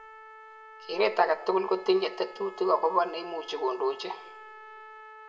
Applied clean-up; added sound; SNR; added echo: none; Trumpet; 18 dB; reverberation time 0.8 s.